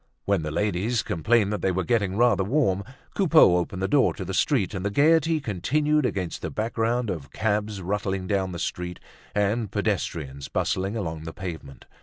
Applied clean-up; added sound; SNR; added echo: none; none; none; none.